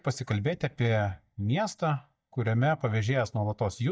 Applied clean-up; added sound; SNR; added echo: neural mask model DeepFilterNet 3.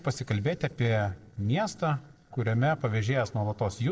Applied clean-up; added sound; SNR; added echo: neural separator model SepFormer DNS4.